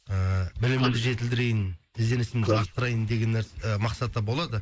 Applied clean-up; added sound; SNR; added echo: neural mask model Resemble Enhance denoiser.